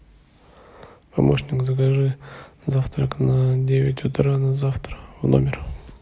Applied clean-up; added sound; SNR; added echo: none; none; none; none.